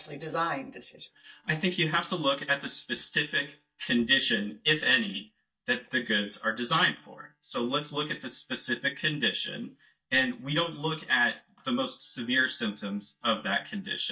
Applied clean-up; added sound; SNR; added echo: neural mask model DeepFilterNet 3.